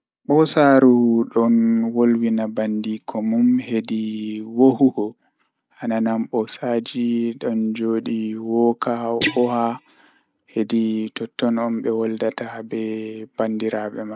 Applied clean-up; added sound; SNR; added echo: none; Guitar; 9 dB; none.